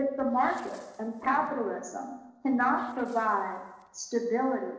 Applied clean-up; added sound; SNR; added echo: neural separator model SepFormer DNS4.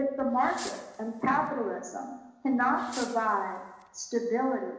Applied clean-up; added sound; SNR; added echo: none; Fireworks; 19 dB; reverberation time 1.0 s.